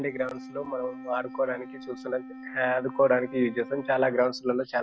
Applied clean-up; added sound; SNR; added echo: none; Wind instrument, woodwind instrument; 15 dB; none.